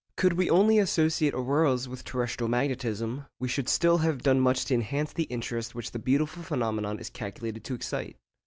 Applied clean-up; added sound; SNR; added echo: none; none; none; none.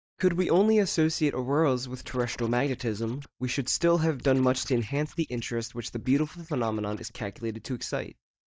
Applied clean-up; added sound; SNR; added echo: neural mask model DeepFilterNet 3.